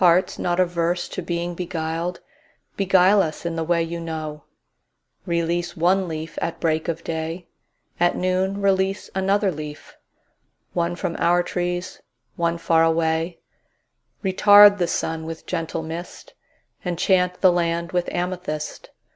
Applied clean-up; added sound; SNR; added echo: none; none; none; none.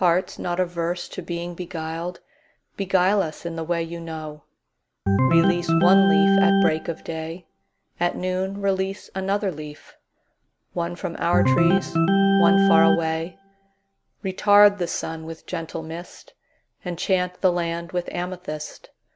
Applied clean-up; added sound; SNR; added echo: none; Organ; -4 dB; none.